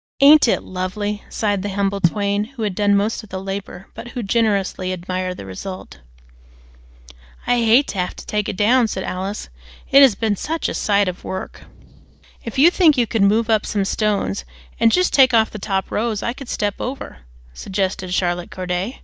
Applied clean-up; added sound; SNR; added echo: neural mask model DeepFilterNet 3.